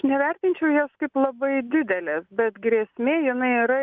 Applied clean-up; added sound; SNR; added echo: none; none; none; none.